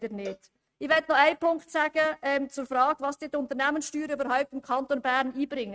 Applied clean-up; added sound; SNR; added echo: neural mask model RNNoise.